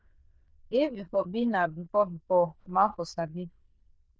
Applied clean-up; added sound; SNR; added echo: neural diffusion model UNIVERSE++.